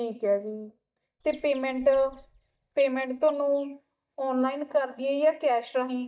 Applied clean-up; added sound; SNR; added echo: neural mask model DeepFilterNet 3.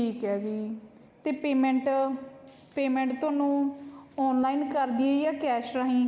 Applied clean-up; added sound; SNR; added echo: none; none; none; none.